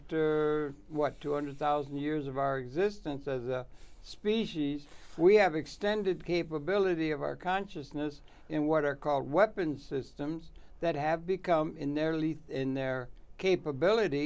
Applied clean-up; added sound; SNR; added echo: none; none; none; none.